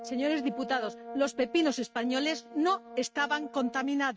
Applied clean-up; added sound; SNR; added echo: neural mask model RNNoise.